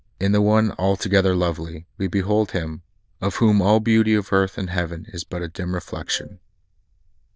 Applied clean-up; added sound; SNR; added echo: neural diffusion model UNIVERSE++.